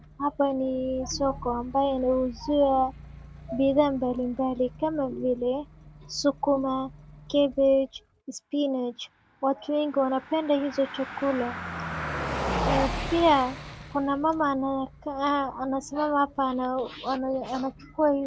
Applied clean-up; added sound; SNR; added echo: none; Car passing by; 11 dB; none.